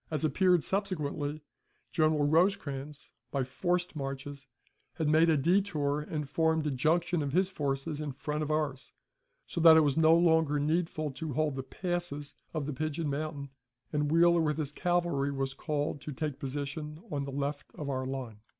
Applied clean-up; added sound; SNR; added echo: none; none; none; none.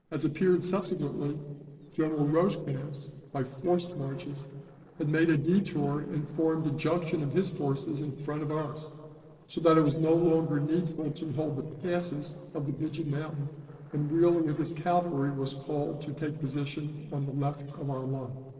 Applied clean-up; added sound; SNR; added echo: neural separator model SepFormer DNS4.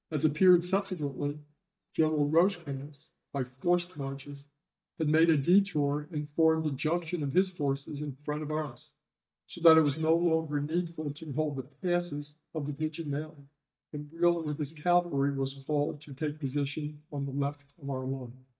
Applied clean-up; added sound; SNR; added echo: neural mask model DeepFilterNet 3.